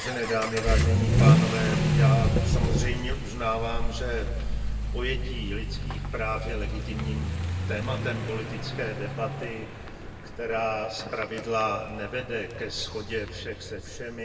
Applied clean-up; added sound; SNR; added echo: none; Accelerating, revving, vroom / Vehicle; -5 dB; reverberation time 1.6 s.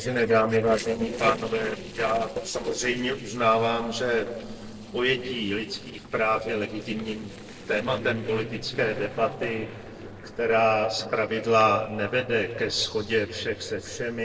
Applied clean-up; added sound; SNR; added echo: neural separator model SepFormer DNS4.